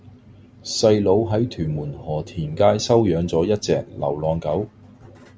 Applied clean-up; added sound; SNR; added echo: none; none; none; none.